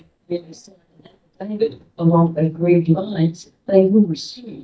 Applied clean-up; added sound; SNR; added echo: neural mask model DeepFilterNet 3.